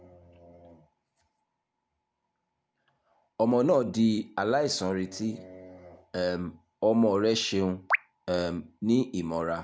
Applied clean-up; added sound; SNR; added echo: none; none; none; none.